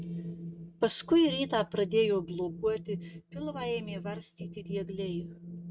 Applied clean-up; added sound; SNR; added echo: neural mask model RNNoise.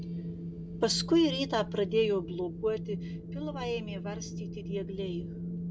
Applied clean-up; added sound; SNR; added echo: none; Wind; 6 dB; none.